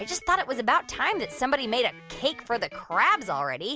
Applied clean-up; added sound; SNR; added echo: none; none; none; none.